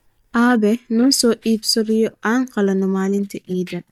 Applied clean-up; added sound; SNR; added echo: neural mask model DeepFilterNet 3.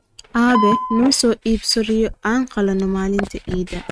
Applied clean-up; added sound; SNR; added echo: neural mask model RNNoise.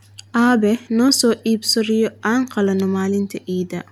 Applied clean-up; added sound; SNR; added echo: none; none; none; none.